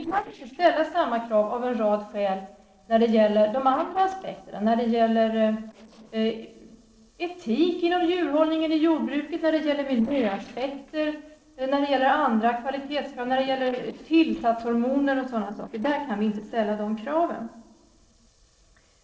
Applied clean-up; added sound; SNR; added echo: neural separator model SepFormer DNS4.